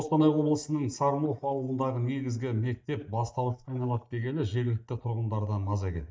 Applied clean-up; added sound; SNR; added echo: neural mask model DeepFilterNet 3.